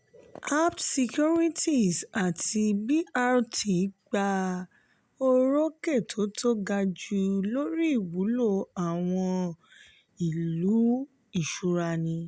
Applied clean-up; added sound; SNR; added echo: none; none; none; none.